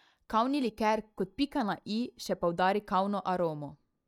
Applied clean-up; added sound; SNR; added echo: neural mask model DeepFilterNet 3.